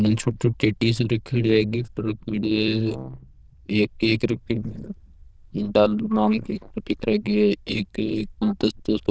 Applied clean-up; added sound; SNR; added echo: neural diffusion model UNIVERSE++.